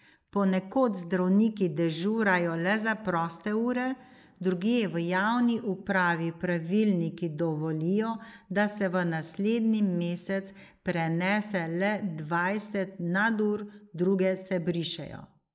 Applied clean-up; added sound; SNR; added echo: neural mask model Resemble Enhance denoiser.